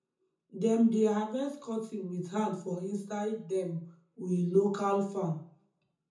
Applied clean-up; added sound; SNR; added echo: none; none; none; reverberation time 0.6 s.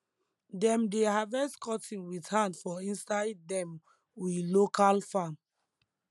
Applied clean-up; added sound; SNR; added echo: none; none; none; none.